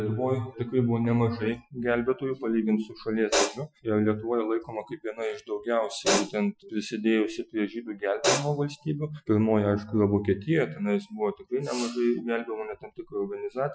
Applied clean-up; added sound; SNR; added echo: classical method Wiener filter.